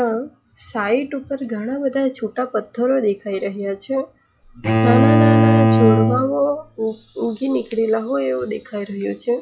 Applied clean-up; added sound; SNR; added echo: classical method log-MMSE.